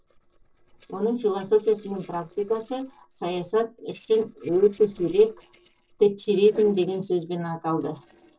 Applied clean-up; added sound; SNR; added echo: neural separator model SepFormer DNS4.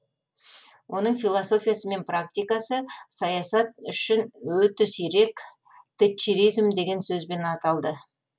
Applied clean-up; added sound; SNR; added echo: none; none; none; none.